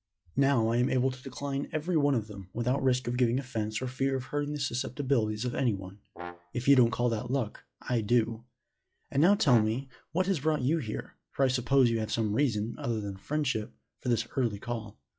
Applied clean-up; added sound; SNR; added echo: classical method log-MMSE.